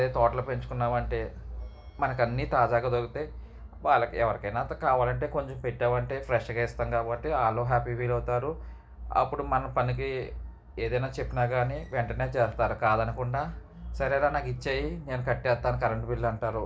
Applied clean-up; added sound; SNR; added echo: none; none; none; none.